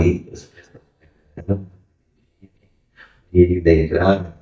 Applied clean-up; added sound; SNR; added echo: neural mask model DeepFilterNet 3.